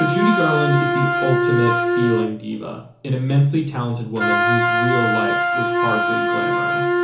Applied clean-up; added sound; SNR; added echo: none; Wind instrument, woodwind instrument; -2 dB; reverberation time 0.7 s.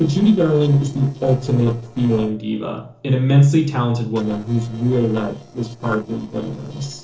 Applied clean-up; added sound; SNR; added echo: neural separator model SepFormer DNS4.